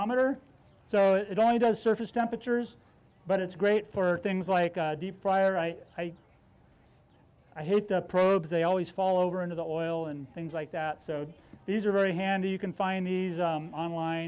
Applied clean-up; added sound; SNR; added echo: none; none; none; none.